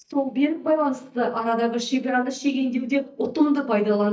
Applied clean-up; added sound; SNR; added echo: neural mask model DeepFilterNet 3.